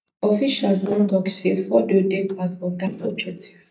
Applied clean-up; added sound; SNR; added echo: neural mask model DeepFilterNet 3.